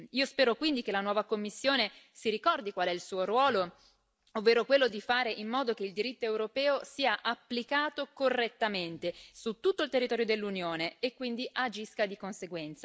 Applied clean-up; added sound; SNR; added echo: none; none; none; none.